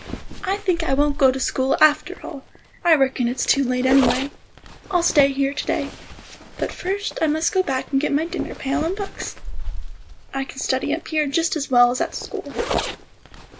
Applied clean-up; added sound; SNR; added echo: none; Zipper (clothing); 8 dB; none.